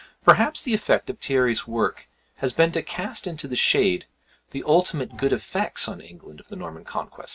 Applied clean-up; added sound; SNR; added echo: neural mask model RNNoise.